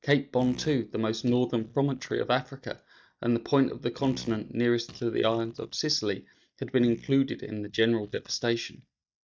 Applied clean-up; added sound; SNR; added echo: neural mask model DeepFilterNet 3.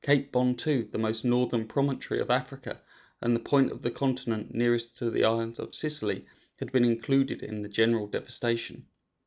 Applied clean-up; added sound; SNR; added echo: none; none; none; none.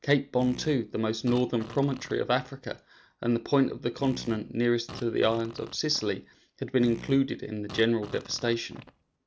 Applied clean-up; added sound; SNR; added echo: none; Fart; 17 dB; none.